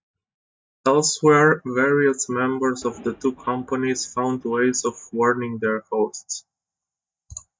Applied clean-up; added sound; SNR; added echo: neural mask model DeepFilterNet 3.